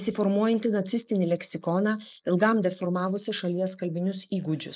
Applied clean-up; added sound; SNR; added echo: neural mask model Resemble Enhance denoiser.